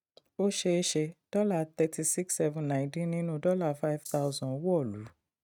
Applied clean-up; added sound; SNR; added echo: neural mask model RNNoise.